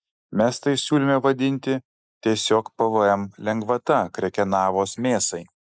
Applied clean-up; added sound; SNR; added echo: neural mask model Resemble Enhance denoiser.